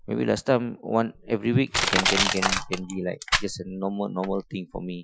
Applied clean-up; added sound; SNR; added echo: classical method Wiener filter.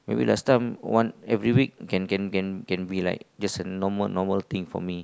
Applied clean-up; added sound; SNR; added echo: none; none; none; none.